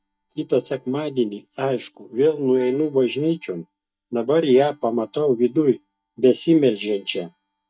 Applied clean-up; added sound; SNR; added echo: neural mask model DeepFilterNet 3.